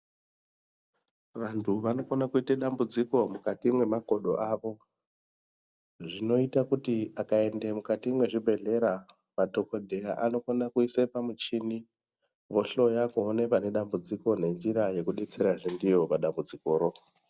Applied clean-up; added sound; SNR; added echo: none; none; none; none.